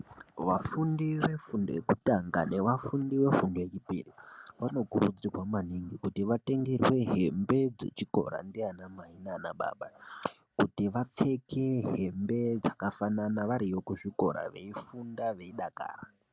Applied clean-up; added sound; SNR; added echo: none; none; none; none.